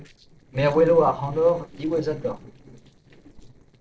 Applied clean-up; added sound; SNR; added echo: neural separator model SepFormer DNS4.